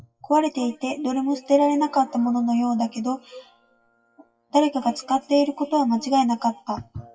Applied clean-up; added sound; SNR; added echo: classical method WPE with log-MMSE.